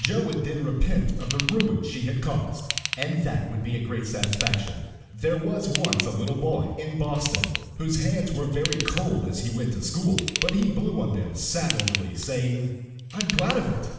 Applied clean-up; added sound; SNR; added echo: none; Ratchet, pawl / Tools; 8 dB; reverberation time 1.2 s.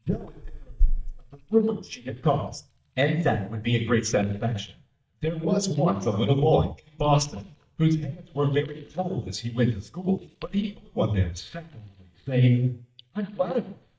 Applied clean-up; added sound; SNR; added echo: neural mask model DeepFilterNet 3.